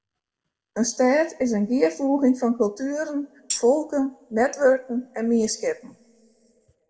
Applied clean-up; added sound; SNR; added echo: none; Tambourine; 11 dB; reverberation time 0.8 s.